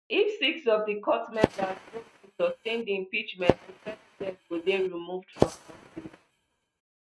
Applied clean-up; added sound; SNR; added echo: neural mask model RNNoise.